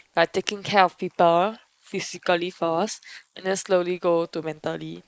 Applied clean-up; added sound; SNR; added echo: neural mask model Resemble Enhance denoiser.